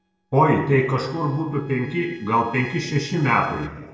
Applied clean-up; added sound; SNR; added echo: neural separator model SepFormer DNS4.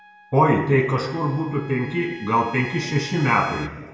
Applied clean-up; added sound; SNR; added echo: none; Trumpet; 19 dB; reverberation time 1.4 s.